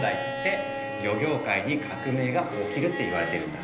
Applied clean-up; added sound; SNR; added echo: none; Bowed string instrument; 7 dB; reverberation time 0.8 s.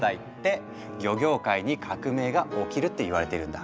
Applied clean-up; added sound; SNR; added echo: none; none; none; none.